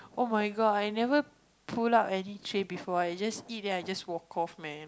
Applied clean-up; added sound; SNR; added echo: none; none; none; none.